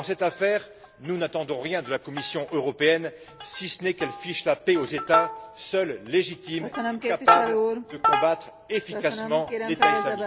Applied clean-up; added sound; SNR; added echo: none; Plucked string instrument; 3 dB; none.